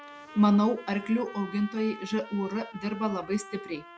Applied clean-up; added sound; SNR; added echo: none; Trumpet; 17 dB; none.